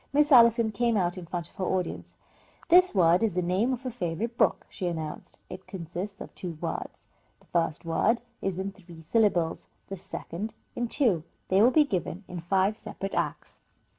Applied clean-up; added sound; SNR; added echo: none; none; none; none.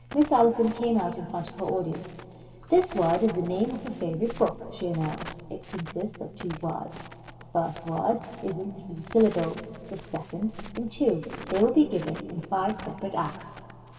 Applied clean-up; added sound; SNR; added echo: none; Crackle; 16 dB; reverberation time 2.4 s.